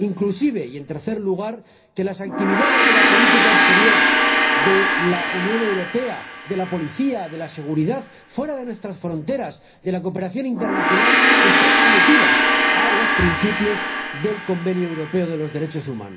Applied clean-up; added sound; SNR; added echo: none; Gong; -4 dB; reverberation time 0.5 s.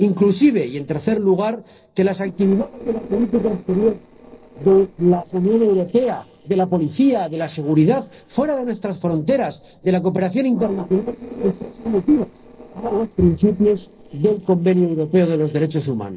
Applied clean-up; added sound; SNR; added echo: neural separator model SepFormer DNS4.